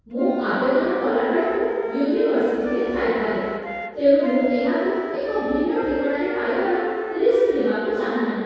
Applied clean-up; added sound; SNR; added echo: none; Wind instrument, woodwind instrument; 12 dB; reverberation time 2.0 s.